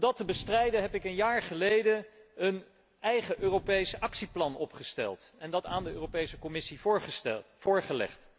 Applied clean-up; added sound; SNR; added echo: none; Boom; 17 dB; none.